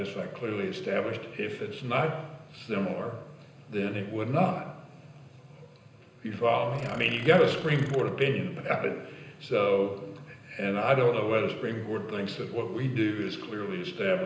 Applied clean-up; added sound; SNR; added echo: none; Burping, eructation; 16 dB; reverberation time 0.9 s.